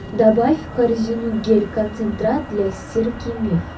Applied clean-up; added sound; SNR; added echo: none; Motor vehicle (road); 13 dB; reverberation time 0.3 s.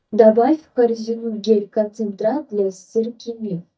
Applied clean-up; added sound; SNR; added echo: neural mask model DeepFilterNet 3.